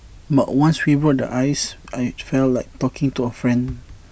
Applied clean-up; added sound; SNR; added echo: none; none; none; none.